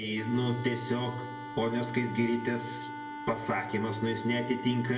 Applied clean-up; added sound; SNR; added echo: none; Wind instrument, woodwind instrument; 9 dB; reverberation time 1.2 s.